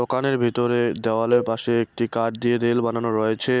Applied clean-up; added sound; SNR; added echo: none; Cowbell; 11 dB; none.